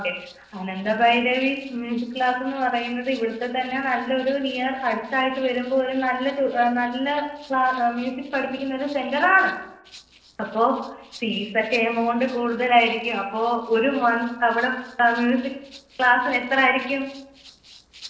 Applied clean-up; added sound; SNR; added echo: neural separator model SepFormer DNS4.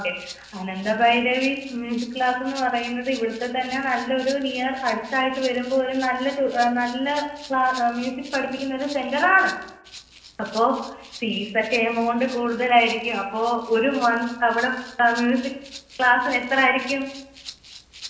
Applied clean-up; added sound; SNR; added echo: none; Rattle (instrument); 19 dB; reverberation time 0.8 s.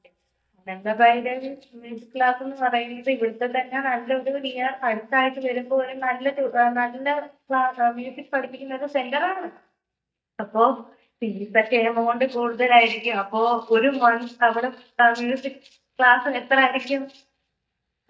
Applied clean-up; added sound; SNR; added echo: neural mask model DeepFilterNet 3.